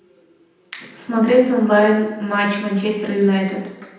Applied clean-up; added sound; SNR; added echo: none; none; none; reverberation time 0.9 s.